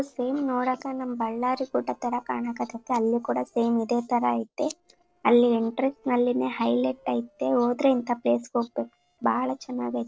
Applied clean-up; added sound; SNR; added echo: neural separator model SepFormer DNS4.